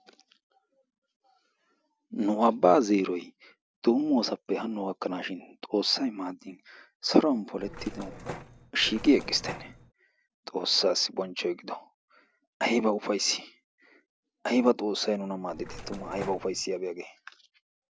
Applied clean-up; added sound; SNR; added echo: none; Mechanisms; 12 dB; none.